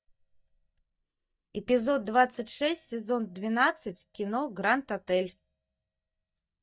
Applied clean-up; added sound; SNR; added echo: neural mask model DeepFilterNet 3.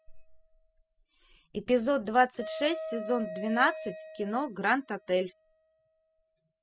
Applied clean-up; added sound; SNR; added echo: classical method spectral subtraction.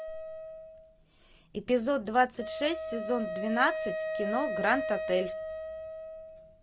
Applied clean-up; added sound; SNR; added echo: none; Wind instrument, woodwind instrument; 5 dB; none.